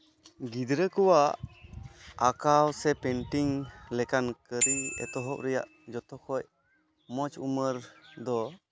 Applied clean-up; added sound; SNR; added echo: none; Bicycle bell; 6 dB; none.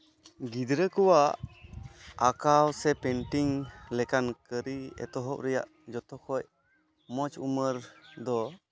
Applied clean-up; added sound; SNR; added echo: none; none; none; none.